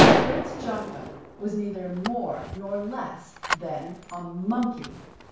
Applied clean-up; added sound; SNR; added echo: none; Gunshot, gunfire; -5 dB; reverberation time 0.5 s.